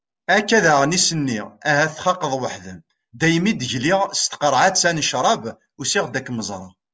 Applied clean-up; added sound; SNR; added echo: none; none; none; none.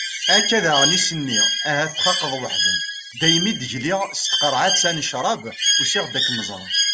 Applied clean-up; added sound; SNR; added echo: none; Bird; -2 dB; none.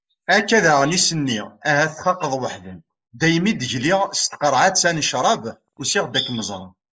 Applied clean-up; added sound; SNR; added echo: neural mask model Resemble Enhance denoiser.